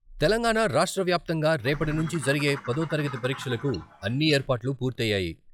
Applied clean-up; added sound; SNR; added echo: classical method log-MMSE.